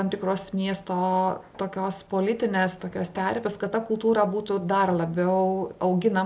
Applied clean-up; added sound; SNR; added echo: none; none; none; none.